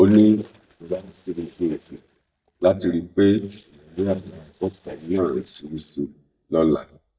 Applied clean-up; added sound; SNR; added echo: neural mask model DeepFilterNet 3.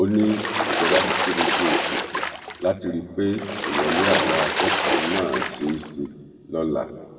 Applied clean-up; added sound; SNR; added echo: none; Water / Splash, splatter; -2 dB; reverberation time 1.4 s.